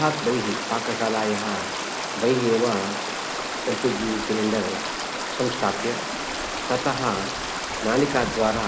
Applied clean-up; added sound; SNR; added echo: none; Stream; 4 dB; none.